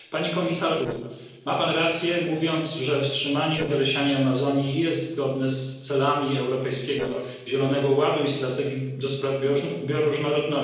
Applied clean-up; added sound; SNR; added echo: neural separator model SepFormer DNS4.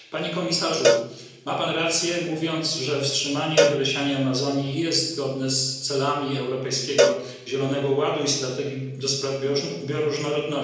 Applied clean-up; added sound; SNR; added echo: none; Cowbell; 2 dB; reverberation time 1.0 s.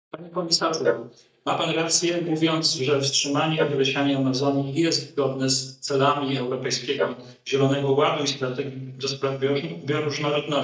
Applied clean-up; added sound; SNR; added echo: neural mask model DeepFilterNet 3.